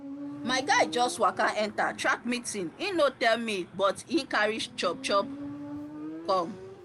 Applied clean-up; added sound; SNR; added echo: none; Motorcycle; 14 dB; none.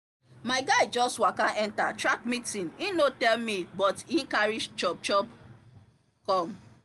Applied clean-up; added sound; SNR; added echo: none; none; none; none.